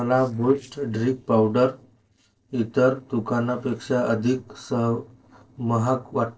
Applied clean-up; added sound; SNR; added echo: neural separator model SepFormer DNS4.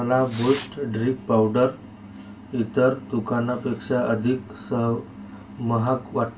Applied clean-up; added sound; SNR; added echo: none; Fireworks; 14 dB; reverberation time 0.2 s.